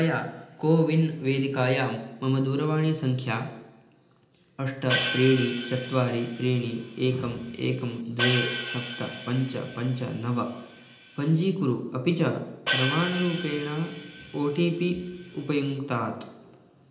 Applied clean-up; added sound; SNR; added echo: none; Hi-hat; 5 dB; reverberation time 0.8 s.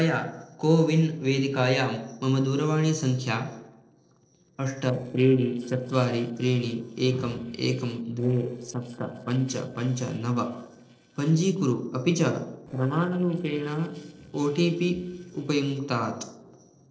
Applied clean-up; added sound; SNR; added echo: neural separator model SepFormer DNS4.